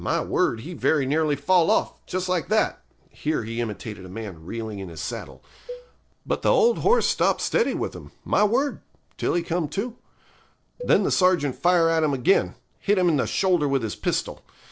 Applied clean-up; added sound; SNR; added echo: neural separator model SepFormer DNS4.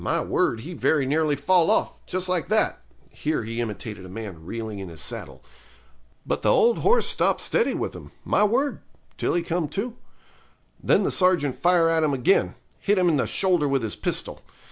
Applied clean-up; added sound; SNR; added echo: none; none; none; none.